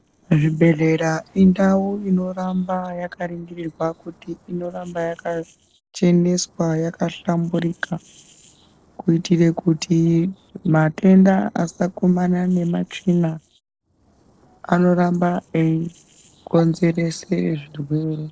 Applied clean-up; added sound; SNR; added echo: neural separator model SepFormer DNS4.